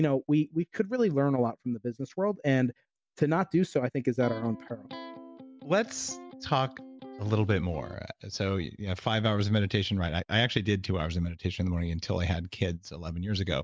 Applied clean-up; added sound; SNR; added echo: none; Electric guitar; 16 dB; none.